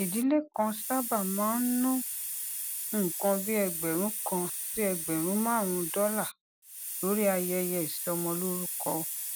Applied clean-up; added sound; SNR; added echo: none; Hiss; 5 dB; none.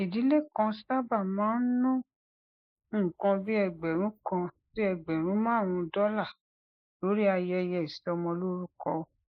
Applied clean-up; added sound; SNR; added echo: neural mask model Resemble Enhance denoiser.